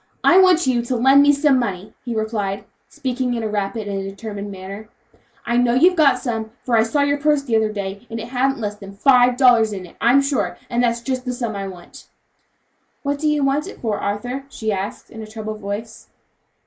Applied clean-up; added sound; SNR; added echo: neural mask model Resemble Enhance denoiser.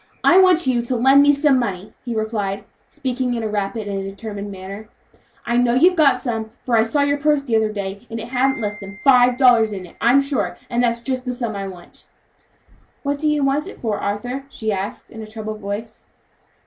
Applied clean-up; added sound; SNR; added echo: none; Glockenspiel; 19 dB; none.